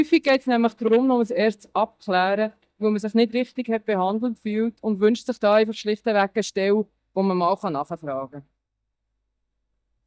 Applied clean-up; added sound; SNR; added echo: neural mask model DeepFilterNet 3.